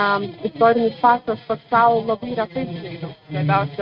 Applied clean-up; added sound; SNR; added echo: neural mask model RNNoise.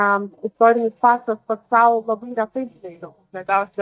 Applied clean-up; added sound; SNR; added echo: neural mask model DeepFilterNet 3.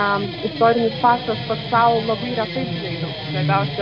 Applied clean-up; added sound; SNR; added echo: none; Guitar; 6 dB; none.